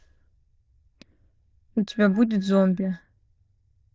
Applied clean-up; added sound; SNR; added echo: neural diffusion model UNIVERSE++.